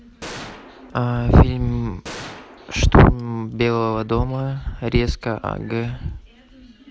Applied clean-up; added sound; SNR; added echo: none; Gunshot, gunfire; 19 dB; none.